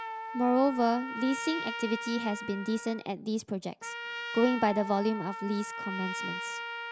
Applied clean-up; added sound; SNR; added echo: none; Trumpet; 8 dB; none.